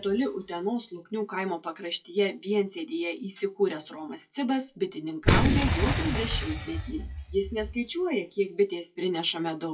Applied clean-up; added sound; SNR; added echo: classical method WPE with log-MMSE.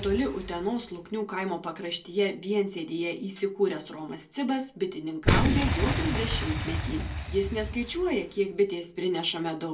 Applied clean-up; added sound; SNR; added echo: none; Boom; 3 dB; reverberation time 0.2 s.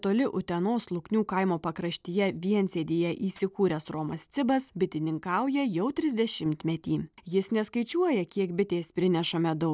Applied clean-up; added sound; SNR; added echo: none; none; none; none.